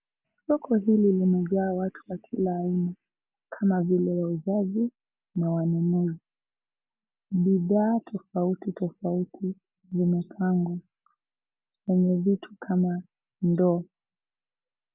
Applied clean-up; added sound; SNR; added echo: none; none; none; none.